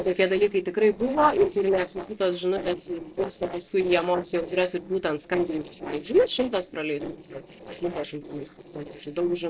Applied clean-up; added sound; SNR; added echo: neural separator model SepFormer DNS4.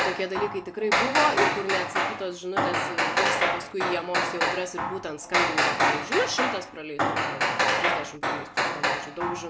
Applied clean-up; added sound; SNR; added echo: none; Hammer; -5 dB; reverberation time 0.2 s.